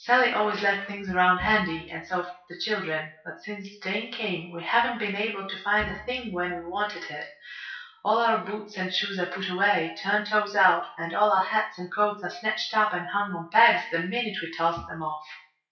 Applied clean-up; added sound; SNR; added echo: classical method WPE with log-MMSE.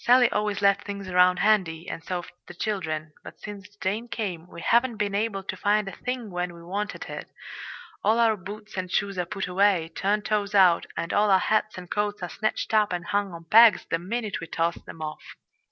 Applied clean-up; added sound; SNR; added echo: none; none; none; none.